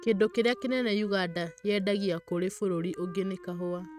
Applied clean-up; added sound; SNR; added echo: neural mask model RNNoise.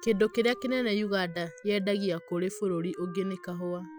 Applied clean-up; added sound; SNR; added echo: classical method Wiener filter.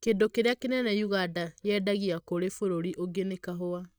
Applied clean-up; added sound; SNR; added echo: neural mask model DeepFilterNet 3.